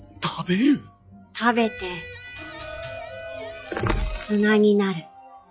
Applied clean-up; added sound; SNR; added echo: classical method log-MMSE.